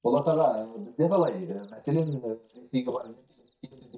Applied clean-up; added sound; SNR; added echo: neural mask model DeepFilterNet 3.